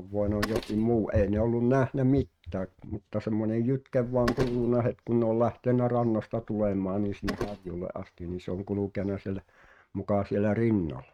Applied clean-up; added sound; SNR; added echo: neural mask model RNNoise.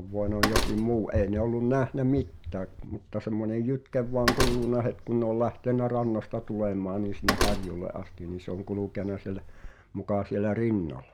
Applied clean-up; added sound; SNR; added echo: none; Slam; 4 dB; none.